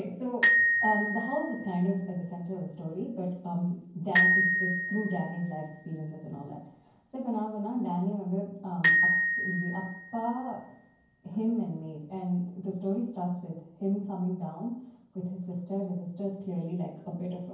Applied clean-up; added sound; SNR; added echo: none; Glockenspiel; -2 dB; reverberation time 0.9 s.